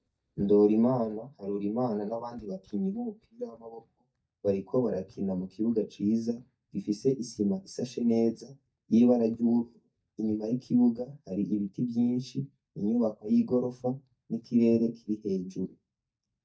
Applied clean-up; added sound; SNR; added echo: neural mask model DeepFilterNet 3.